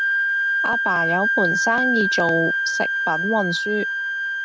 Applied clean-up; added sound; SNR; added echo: none; Wind instrument, woodwind instrument; -3 dB; none.